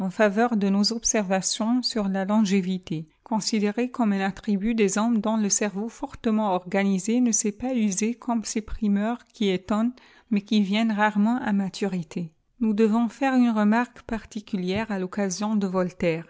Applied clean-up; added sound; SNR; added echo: none; none; none; none.